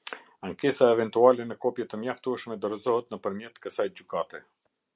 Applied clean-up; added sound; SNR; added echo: none; none; none; none.